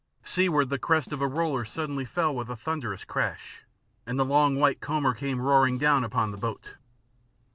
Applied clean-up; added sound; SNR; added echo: neural separator model SepFormer DNS4.